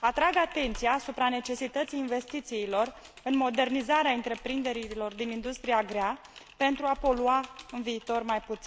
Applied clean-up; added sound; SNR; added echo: none; Typing; 18 dB; none.